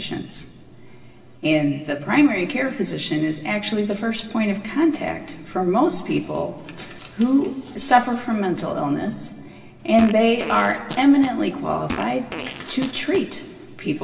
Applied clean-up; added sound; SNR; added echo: none; Fart; 12 dB; reverberation time 2.0 s.